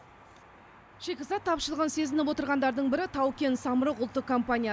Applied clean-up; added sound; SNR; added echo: none; none; none; none.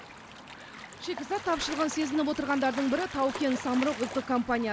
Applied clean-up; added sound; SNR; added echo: none; Gull, seagull / Waves, surf; 12 dB; none.